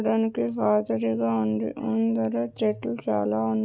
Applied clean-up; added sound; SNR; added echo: none; none; none; none.